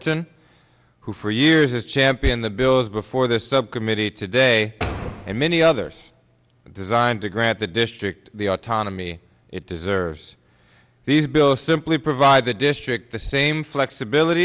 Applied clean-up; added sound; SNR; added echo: none; Door; 12 dB; none.